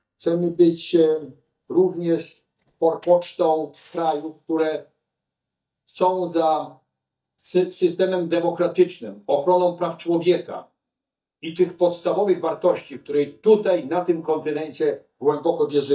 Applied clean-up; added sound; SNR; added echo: neural mask model DeepFilterNet 3.